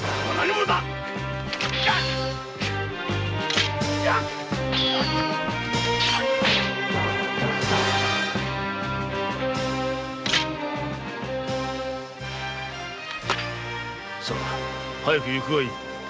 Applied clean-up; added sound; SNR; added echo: none; none; none; none.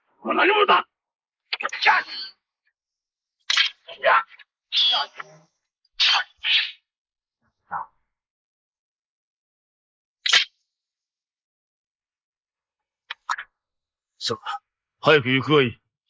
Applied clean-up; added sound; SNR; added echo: neural mask model Resemble Enhance denoiser.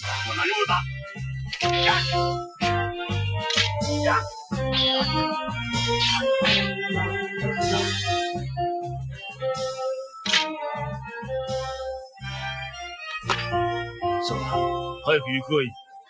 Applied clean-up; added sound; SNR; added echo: classical method Wiener filter.